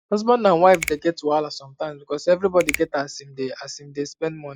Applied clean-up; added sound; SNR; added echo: classical method log-MMSE.